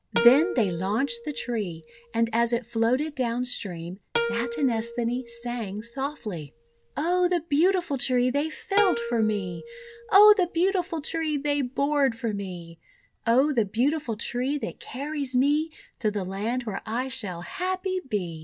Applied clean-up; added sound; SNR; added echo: none; Plucked string instrument; 9 dB; none.